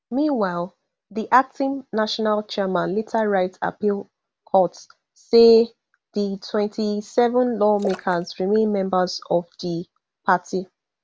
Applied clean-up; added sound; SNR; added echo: none; Splash, splatter; 18 dB; none.